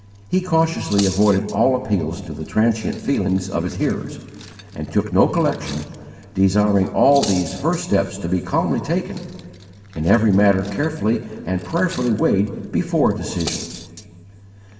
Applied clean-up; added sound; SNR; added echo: none; Cutlery, silverware; 18 dB; reverberation time 2.4 s.